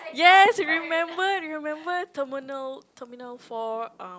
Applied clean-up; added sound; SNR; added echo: none; none; none; none.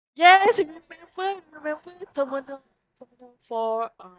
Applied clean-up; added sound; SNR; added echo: neural mask model DeepFilterNet 3.